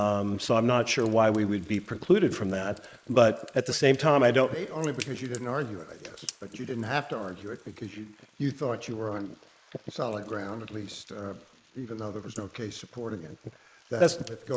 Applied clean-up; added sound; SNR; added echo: neural mask model Resemble Enhance denoiser.